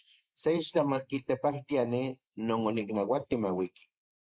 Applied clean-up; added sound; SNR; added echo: neural mask model Resemble Enhance denoiser.